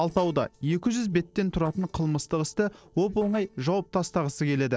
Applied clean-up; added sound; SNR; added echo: neural separator model SepFormer DNS4.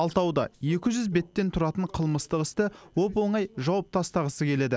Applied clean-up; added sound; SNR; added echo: none; none; none; none.